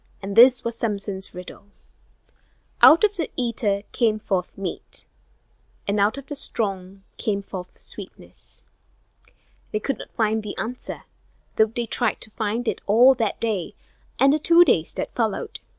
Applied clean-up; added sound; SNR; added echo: none; none; none; none.